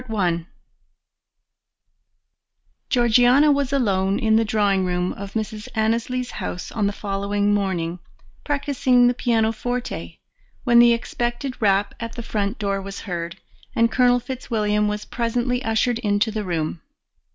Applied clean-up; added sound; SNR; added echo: none; none; none; none.